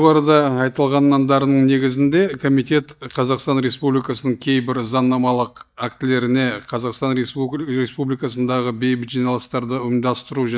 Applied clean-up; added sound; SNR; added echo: neural mask model DeepFilterNet 3.